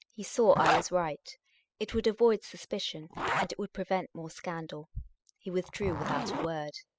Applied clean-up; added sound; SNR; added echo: classical method spectral subtraction.